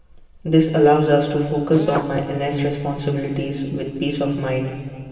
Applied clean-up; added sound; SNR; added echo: neural separator model SepFormer DNS4.